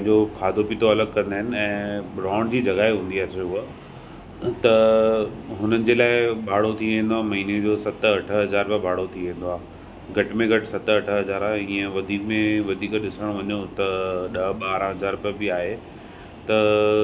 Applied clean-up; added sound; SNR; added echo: none; none; none; none.